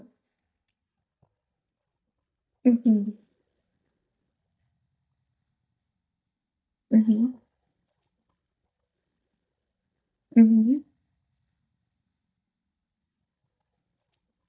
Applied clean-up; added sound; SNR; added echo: neural mask model DeepFilterNet 3.